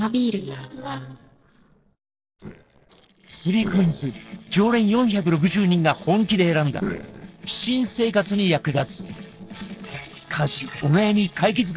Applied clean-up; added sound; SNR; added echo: neural separator model SepFormer DNS4.